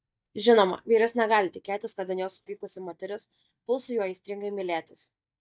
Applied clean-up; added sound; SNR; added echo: neural mask model DeepFilterNet 3.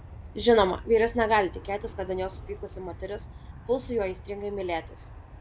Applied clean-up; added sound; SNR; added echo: none; Aircraft; 14 dB; none.